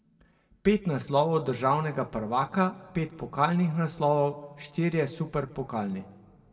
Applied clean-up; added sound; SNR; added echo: none; none; none; reverberation time 1.3 s.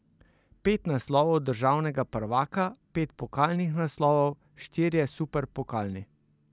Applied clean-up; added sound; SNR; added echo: none; none; none; none.